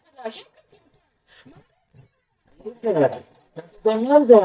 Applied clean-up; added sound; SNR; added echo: neural mask model DeepFilterNet 3.